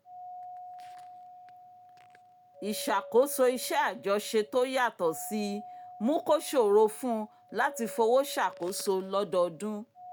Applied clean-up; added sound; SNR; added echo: none; Doorbell; 18 dB; none.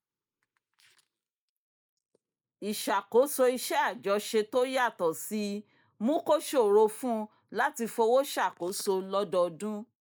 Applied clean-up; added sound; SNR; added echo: neural mask model Resemble Enhance denoiser.